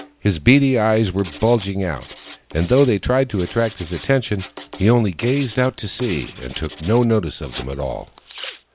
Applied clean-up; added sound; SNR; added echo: none; Writing; 20 dB; none.